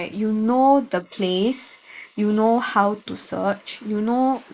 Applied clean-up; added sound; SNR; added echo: neural mask model Resemble Enhance denoiser.